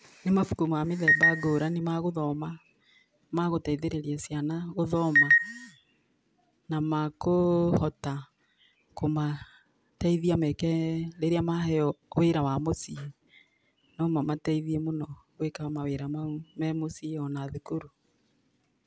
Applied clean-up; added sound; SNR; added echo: none; none; none; none.